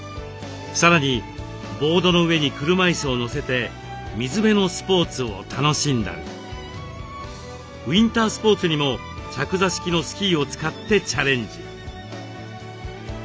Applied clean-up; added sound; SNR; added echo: none; none; none; none.